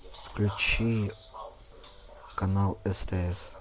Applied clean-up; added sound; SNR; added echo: none; none; none; none.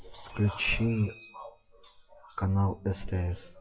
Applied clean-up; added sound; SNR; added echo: classical method WPE with log-MMSE.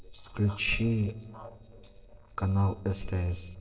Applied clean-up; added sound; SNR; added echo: neural separator model SepFormer DNS4.